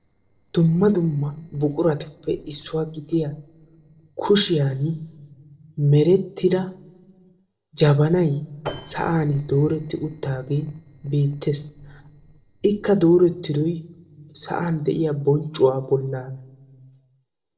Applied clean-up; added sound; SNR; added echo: neural separator model SepFormer DNS4.